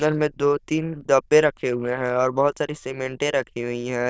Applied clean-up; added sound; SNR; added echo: neural diffusion model UNIVERSE++.